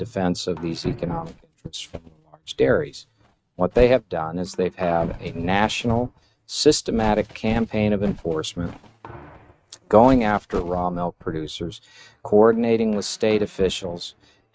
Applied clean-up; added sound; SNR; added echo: neural mask model RNNoise.